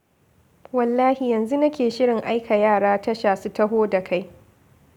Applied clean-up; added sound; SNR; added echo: none; none; none; none.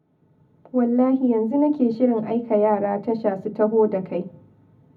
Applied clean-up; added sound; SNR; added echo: none; none; none; reverberation time 0.4 s.